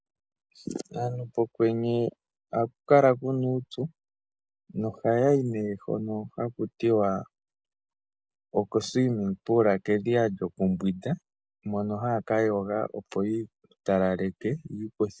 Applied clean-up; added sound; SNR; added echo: none; none; none; none.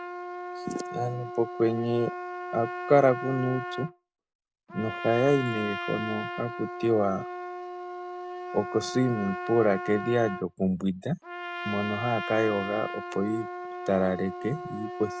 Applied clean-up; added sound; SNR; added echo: none; Trumpet; 8 dB; none.